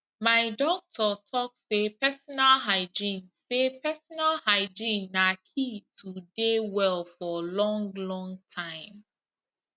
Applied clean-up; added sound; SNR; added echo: none; none; none; none.